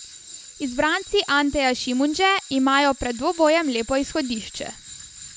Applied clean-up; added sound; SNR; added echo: none; Tools; 17 dB; none.